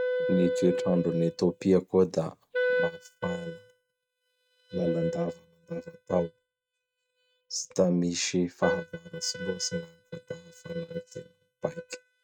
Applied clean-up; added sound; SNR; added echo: neural mask model RNNoise.